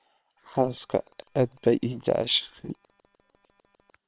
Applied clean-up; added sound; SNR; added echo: neural separator model SepFormer WHAM!.